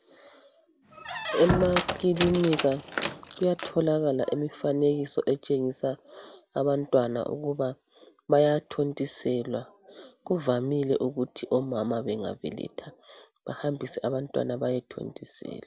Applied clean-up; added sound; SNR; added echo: none; Squeak; 3 dB; none.